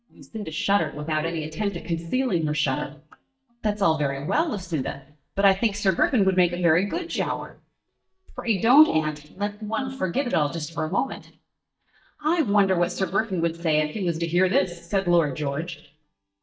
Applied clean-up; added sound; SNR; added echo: neural mask model DeepFilterNet 3.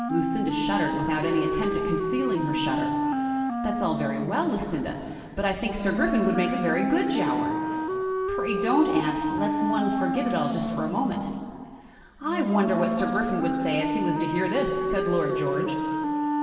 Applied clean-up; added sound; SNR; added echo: none; Wind instrument, woodwind instrument; 0 dB; reverberation time 2.4 s.